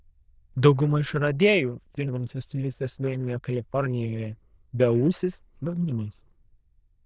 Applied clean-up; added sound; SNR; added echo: neural diffusion model UNIVERSE++.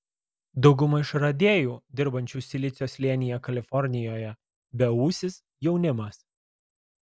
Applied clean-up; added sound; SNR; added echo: none; none; none; none.